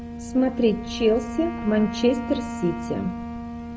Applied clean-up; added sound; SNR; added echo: none; Wind instrument, woodwind instrument; 8 dB; none.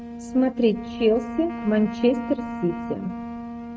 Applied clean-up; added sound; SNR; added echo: neural mask model RNNoise.